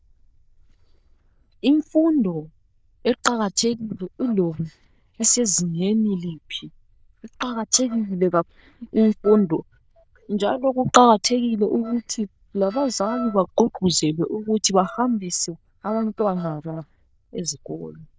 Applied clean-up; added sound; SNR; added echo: neural diffusion model UNIVERSE++.